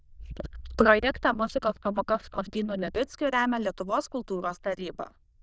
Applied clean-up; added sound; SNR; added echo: neural diffusion model UNIVERSE++.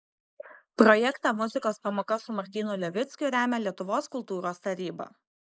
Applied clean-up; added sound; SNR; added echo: neural mask model Resemble Enhance denoiser.